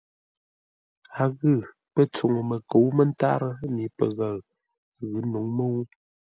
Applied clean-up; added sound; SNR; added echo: none; none; none; none.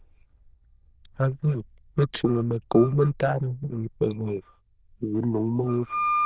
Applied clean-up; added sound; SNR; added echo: neural diffusion model UNIVERSE++.